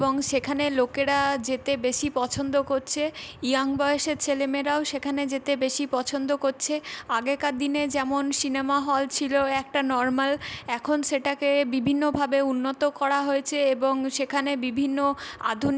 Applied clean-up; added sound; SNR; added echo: none; none; none; none.